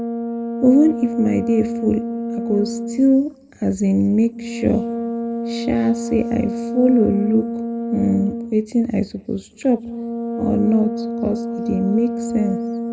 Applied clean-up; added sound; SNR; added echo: none; Brass instrument; 6 dB; reverberation time 1.9 s.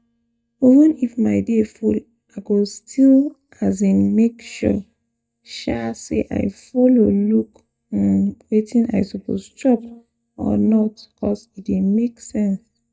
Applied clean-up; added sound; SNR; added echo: neural mask model DeepFilterNet 3.